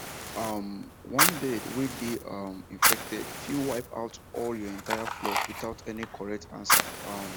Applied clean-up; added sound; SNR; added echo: none; Fire; -4 dB; none.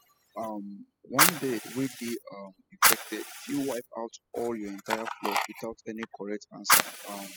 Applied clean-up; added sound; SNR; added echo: classical method spectral subtraction.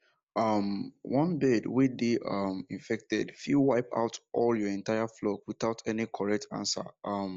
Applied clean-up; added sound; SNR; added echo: none; none; none; none.